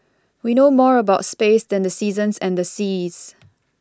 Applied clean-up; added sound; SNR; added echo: none; none; none; none.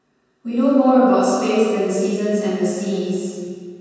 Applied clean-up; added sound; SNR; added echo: none; none; none; reverberation time 2.1 s.